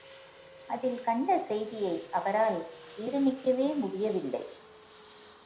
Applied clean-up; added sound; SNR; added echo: none; Fixed-wing aircraft, airplane; 19 dB; reverberation time 0.5 s.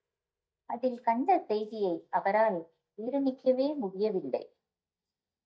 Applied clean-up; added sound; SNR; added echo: neural mask model DeepFilterNet 3.